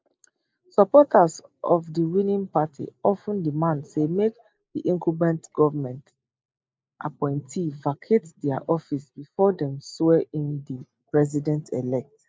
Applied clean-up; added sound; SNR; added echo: neural mask model Resemble Enhance denoiser.